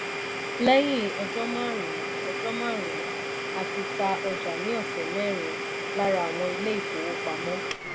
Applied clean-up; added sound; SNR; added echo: none; Domestic sounds, home sounds; 2 dB; none.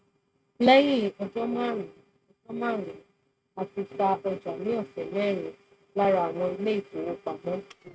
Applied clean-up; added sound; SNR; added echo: neural mask model RNNoise.